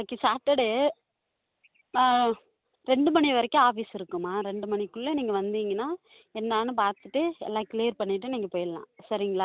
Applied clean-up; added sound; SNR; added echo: none; none; none; none.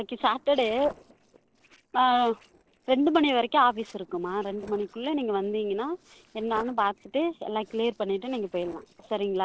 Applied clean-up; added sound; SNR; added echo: neural separator model SepFormer DNS4.